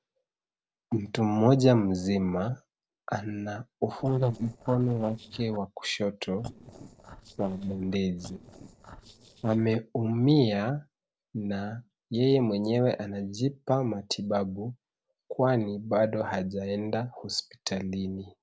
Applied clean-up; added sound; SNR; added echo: neural separator model SepFormer DNS4.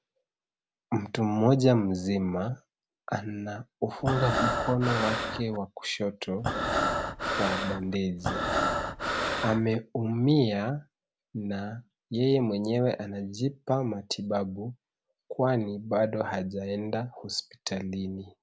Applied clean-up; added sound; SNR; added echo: none; Breathing; 0 dB; none.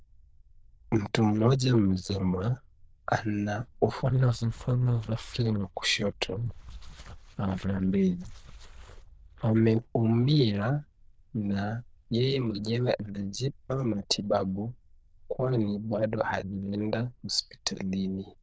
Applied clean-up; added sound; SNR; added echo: neural diffusion model UNIVERSE++.